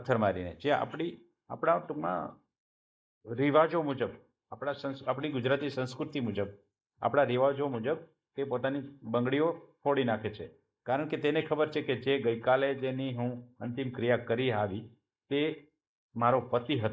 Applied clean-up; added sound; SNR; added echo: neural mask model Resemble Enhance denoiser.